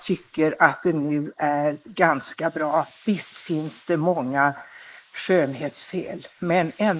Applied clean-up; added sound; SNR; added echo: neural mask model Resemble Enhance denoiser.